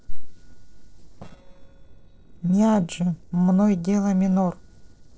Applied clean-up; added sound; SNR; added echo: neural separator model SepFormer DNS4.